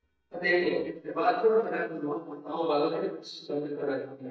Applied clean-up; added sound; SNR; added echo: neural mask model DeepFilterNet 3.